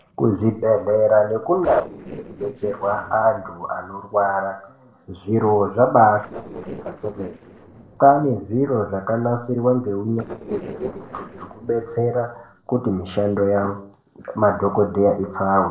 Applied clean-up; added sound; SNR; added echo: neural separator model SepFormer DNS4.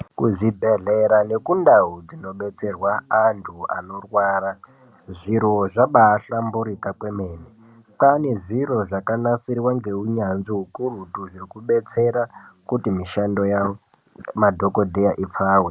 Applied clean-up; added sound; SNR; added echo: none; none; none; none.